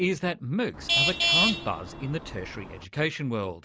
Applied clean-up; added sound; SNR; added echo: none; Traffic noise, roadway noise / Vehicle horn, car horn, honking; -3 dB; none.